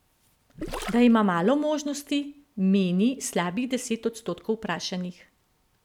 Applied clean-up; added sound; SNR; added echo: none; Gurgling; 12 dB; none.